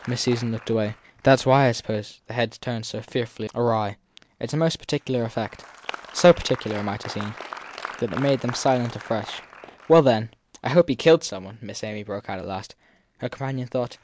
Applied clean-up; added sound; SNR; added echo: none; Applause; 18 dB; none.